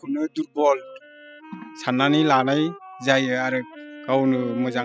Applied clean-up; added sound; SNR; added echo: classical method spectral subtraction.